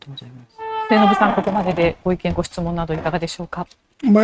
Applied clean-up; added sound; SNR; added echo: neural mask model RNNoise.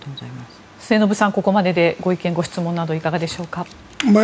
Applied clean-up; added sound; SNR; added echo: none; none; none; none.